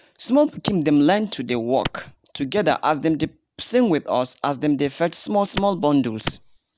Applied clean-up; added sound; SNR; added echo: none; Clapping; 9 dB; none.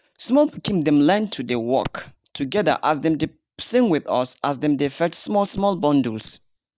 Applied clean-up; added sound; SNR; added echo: neural mask model DeepFilterNet 3.